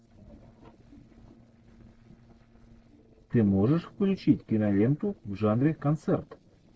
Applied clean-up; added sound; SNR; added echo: neural separator model SepFormer DNS4.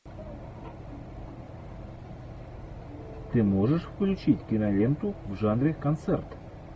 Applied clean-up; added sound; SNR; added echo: none; none; none; none.